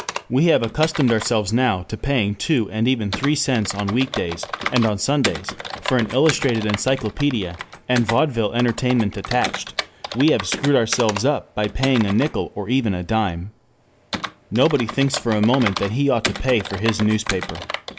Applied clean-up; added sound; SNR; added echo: none; Computer keyboard; 10 dB; none.